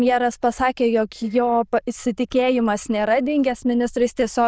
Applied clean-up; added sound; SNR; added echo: neural diffusion model UNIVERSE++.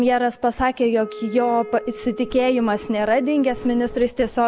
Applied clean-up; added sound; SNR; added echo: none; Wind instrument, woodwind instrument; 16 dB; none.